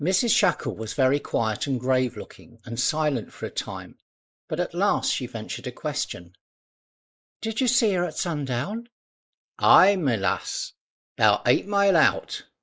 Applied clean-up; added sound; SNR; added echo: neural mask model Resemble Enhance denoiser.